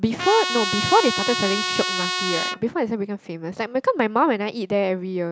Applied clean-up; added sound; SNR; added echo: none; Trumpet; 3 dB; none.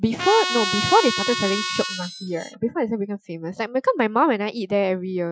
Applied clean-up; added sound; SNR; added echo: classical method Wiener filter.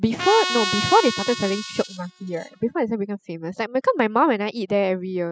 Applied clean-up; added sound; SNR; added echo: classical method spectral subtraction.